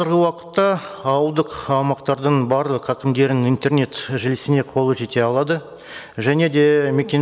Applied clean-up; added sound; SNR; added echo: none; none; none; none.